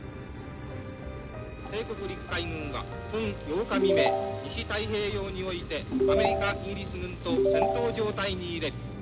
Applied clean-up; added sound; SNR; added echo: none; Ringtone / Chime; -4 dB; none.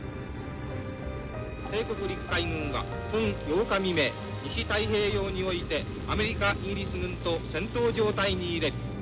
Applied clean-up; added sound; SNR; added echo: none; none; none; none.